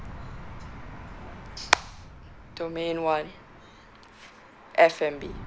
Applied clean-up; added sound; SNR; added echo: none; Fire; 14 dB; none.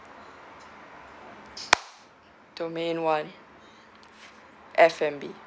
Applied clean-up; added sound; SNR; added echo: none; none; none; none.